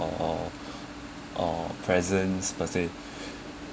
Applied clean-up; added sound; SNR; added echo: none; none; none; none.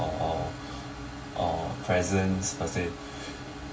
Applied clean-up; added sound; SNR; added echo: none; Alarm / Ocean / Boat, Water vehicle; 16 dB; reverberation time 0.2 s.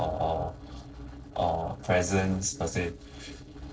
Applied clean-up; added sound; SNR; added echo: neural separator model SepFormer DNS4.